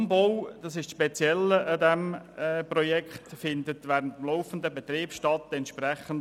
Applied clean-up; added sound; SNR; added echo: none; none; none; none.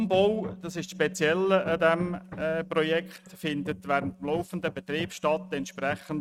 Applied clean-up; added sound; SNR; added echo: neural mask model RNNoise.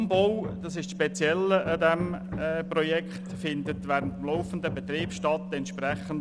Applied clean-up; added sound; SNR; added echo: none; Hammer + Organ; 8 dB; none.